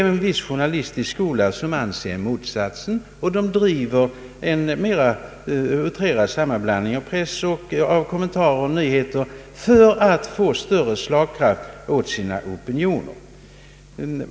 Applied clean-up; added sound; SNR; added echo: none; none; none; none.